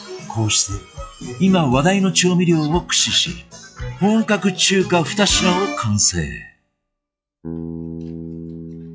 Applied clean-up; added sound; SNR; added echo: classical method log-MMSE.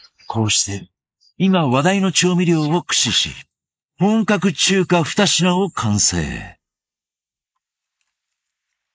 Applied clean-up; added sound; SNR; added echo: neural mask model Resemble Enhance denoiser.